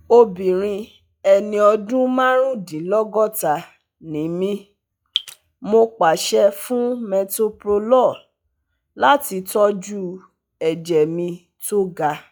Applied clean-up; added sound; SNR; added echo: classical method log-MMSE.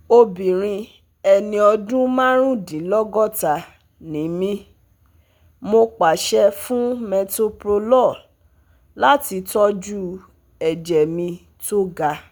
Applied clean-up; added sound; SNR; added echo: none; none; none; none.